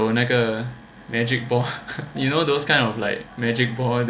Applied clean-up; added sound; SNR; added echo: none; none; none; none.